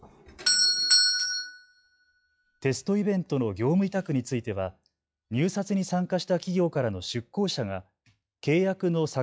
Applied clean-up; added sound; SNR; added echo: classical method log-MMSE.